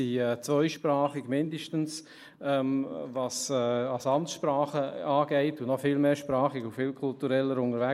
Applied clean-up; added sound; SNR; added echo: neural mask model Resemble Enhance denoiser.